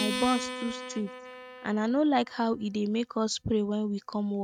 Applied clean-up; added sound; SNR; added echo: neural mask model RNNoise.